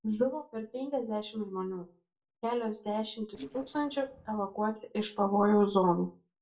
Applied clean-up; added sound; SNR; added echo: neural separator model SepFormer DNS4.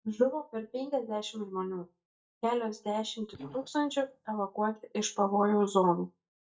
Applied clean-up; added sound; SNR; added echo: neural mask model DeepFilterNet 3.